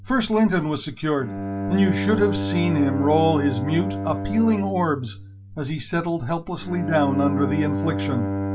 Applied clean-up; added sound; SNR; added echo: none; Bowed string instrument; 5 dB; reverberation time 0.2 s.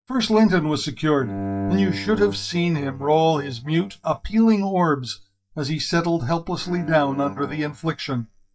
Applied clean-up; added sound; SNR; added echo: neural mask model DeepFilterNet 3.